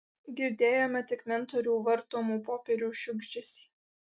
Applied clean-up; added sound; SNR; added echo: none; none; none; none.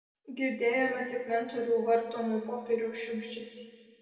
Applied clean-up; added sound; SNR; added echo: none; none; none; reverberation time 1.9 s.